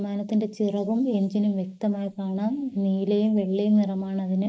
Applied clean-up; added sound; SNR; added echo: neural mask model Resemble Enhance denoiser.